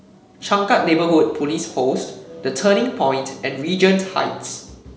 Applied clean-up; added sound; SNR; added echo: none; none; none; none.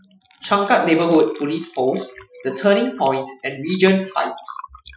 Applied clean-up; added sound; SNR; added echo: classical method Wiener filter.